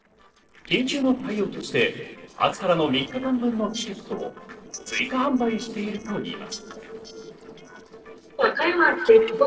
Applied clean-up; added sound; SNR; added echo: neural separator model SepFormer DNS4.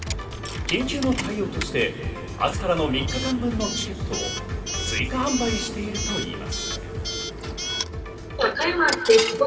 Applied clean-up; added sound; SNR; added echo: none; Coin (dropping) / Alarm; 7 dB; reverberation time 2.3 s.